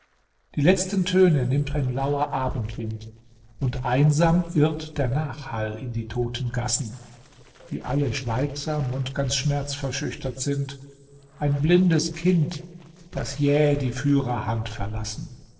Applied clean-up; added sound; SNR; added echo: neural separator model SepFormer DNS4.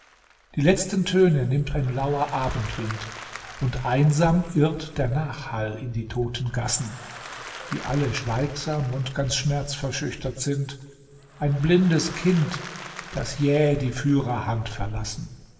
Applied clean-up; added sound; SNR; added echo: none; Applause; 18 dB; reverberation time 2.6 s.